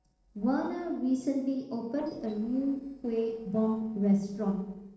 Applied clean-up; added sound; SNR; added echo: neural separator model SepFormer DNS4.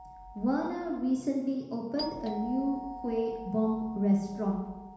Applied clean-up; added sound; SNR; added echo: none; Doorbell; 13 dB; reverberation time 1.1 s.